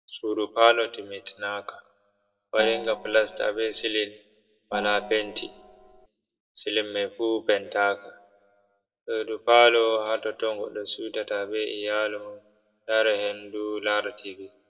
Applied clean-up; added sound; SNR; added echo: neural separator model SepFormer DNS4.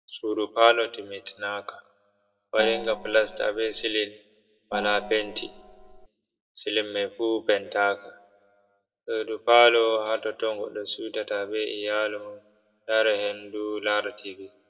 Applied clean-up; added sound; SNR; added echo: none; Gong; 12 dB; reverberation time 0.6 s.